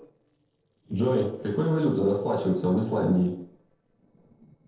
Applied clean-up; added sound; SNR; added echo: neural separator model SepFormer DNS4.